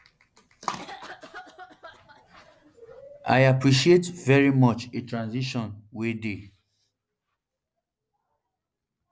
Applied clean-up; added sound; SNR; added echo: none; Cough; 18 dB; none.